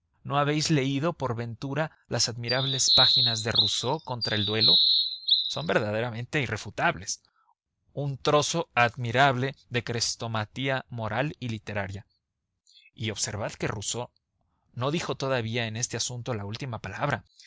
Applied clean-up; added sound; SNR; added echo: none; Bird vocalization, bird call, bird song; -4 dB; none.